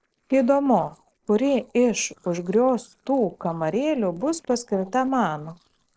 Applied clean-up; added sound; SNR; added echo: neural separator model SepFormer DNS4.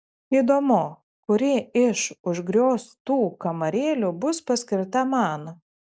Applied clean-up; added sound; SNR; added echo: none; none; none; none.